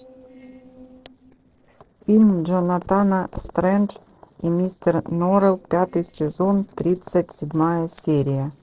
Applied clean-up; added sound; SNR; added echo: neural separator model SepFormer DNS4.